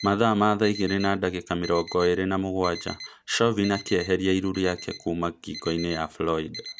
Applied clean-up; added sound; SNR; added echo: none; Alarm; 17 dB; none.